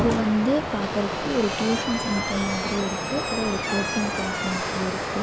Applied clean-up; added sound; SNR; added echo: none; Water + Squeak / Slam; 1 dB; none.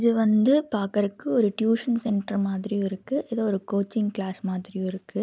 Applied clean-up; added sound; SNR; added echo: none; none; none; none.